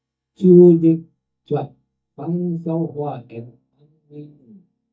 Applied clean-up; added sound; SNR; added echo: neural mask model DeepFilterNet 3.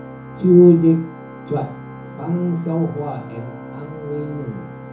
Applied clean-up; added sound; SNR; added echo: none; Organ; 15 dB; reverberation time 0.7 s.